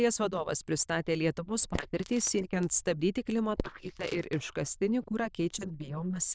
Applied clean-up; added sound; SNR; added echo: neural diffusion model UNIVERSE++.